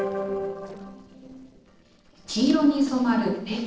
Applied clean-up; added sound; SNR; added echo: neural separator model SepFormer DNS4.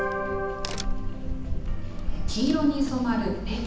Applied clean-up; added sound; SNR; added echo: none; Crack; 1 dB; reverberation time 0.9 s.